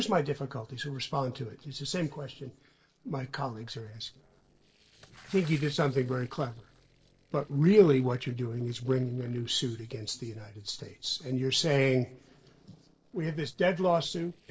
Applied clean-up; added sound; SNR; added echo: neural separator model SepFormer DNS4.